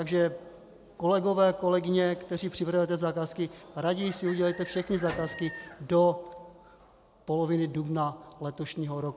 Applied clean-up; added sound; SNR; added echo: none; Chicken, rooster + Slam; 17 dB; none.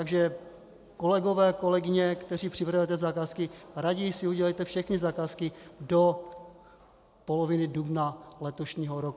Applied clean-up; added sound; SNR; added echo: none; none; none; none.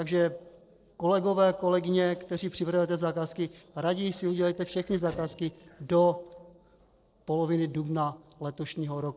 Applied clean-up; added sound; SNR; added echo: neural separator model SepFormer DNS4.